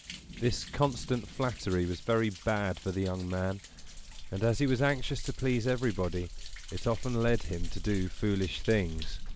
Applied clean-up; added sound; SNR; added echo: none; Thunder; 7 dB; none.